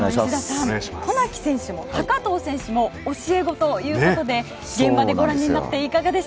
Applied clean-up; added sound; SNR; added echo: none; none; none; none.